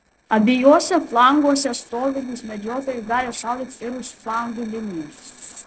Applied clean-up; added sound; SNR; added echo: neural separator model SepFormer DNS4.